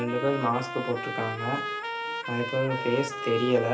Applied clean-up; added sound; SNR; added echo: none; Trumpet; 5 dB; reverberation time 0.3 s.